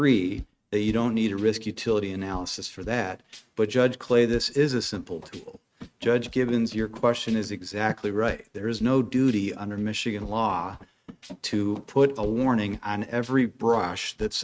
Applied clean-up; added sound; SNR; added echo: neural mask model RNNoise.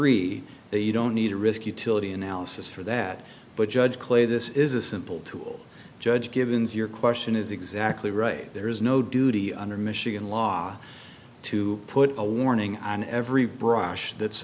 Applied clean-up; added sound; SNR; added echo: none; none; none; none.